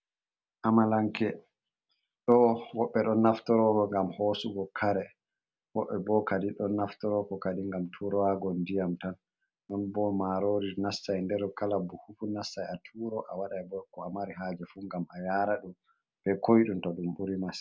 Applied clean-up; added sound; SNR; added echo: none; none; none; none.